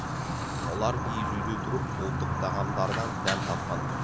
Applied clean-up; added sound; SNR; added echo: none; Fire; -4 dB; none.